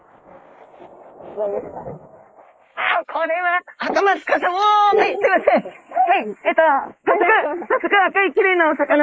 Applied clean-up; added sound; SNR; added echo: neural mask model Resemble Enhance denoiser.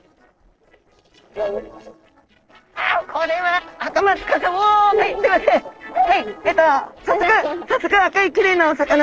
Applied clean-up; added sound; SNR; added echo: neural separator model SepFormer DNS4.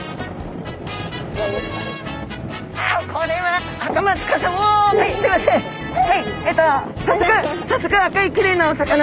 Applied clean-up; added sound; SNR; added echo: none; none; none; none.